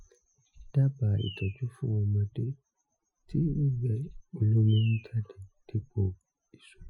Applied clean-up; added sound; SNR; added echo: classical method Wiener filter.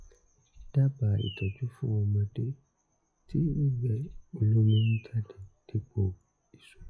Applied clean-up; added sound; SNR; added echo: classical method log-MMSE.